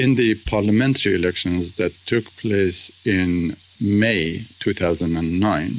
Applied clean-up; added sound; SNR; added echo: none; Bass drum; 18 dB; none.